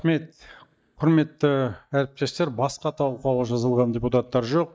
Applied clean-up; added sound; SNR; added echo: neural mask model DeepFilterNet 3.